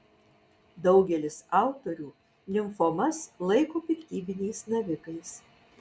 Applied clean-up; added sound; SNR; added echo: none; none; none; none.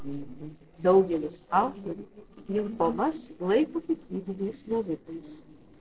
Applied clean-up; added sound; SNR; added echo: neural separator model SepFormer DNS4.